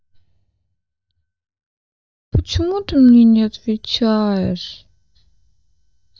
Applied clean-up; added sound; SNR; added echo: neural mask model DeepFilterNet 3.